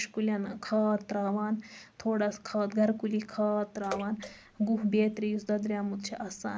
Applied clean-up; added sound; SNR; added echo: none; Bathtub (filling or washing) / Water / Splash, splatter; 17 dB; none.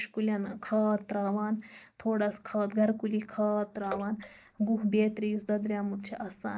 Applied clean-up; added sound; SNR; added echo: neural mask model DeepFilterNet 3.